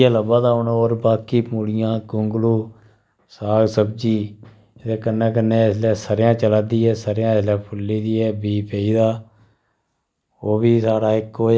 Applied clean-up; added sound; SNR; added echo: none; none; none; none.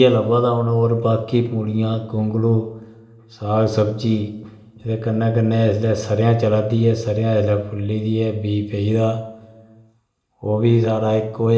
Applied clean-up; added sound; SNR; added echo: none; none; none; reverberation time 1.6 s.